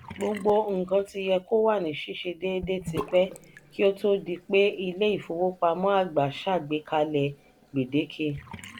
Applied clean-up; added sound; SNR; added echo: none; Bathtub (filling or washing) / Sink (filling or washing); 18 dB; none.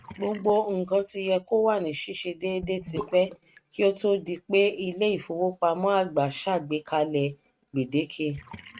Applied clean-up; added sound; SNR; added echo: neural mask model RNNoise.